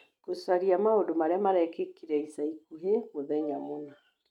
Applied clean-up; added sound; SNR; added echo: neural mask model RNNoise.